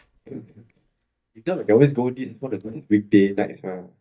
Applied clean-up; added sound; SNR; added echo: neural mask model DeepFilterNet 3.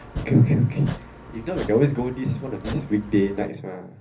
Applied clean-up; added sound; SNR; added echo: none; Domestic sounds, home sounds; 14 dB; reverberation time 0.3 s.